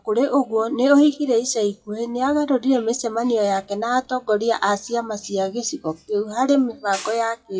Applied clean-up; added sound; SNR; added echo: classical method WPE with log-MMSE.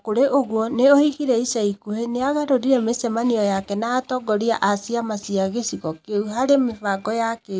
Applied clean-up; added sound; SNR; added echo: none; none; none; none.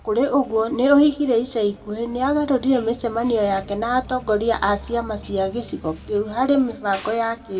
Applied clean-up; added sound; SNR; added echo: none; Bus; 20 dB; reverberation time 1.3 s.